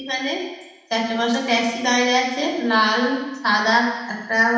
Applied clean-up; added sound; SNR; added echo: none; none; none; reverberation time 1.1 s.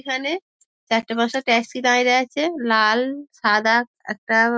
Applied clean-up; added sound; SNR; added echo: none; none; none; none.